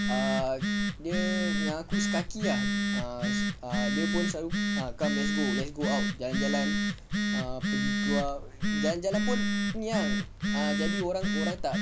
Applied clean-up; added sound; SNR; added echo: none; Telephone; -5 dB; none.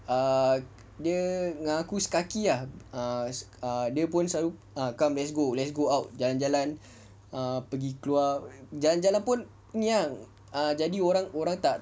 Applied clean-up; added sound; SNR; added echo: none; none; none; none.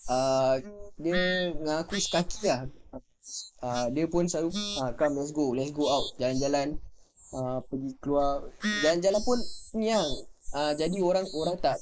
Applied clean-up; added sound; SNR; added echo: neural mask model Resemble Enhance denoiser.